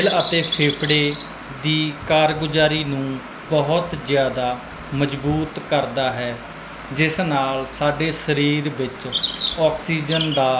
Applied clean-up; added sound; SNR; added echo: none; Bird vocalization, bird call, bird song; 12 dB; none.